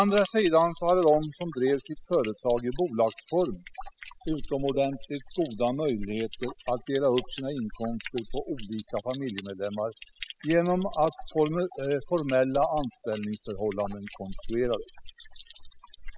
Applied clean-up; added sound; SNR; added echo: classical method spectral subtraction.